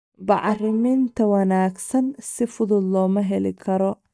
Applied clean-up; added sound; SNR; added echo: neural mask model DeepFilterNet 3.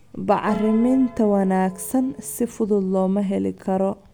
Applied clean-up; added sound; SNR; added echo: none; Piano; 17 dB; none.